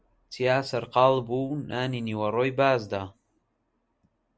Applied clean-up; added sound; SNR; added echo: none; none; none; none.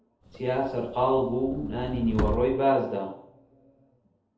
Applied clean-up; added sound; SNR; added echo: none; Subway, metro, underground; 7 dB; reverberation time 2.1 s.